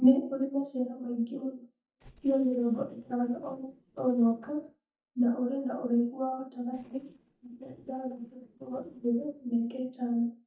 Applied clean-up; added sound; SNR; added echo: neural mask model DeepFilterNet 3.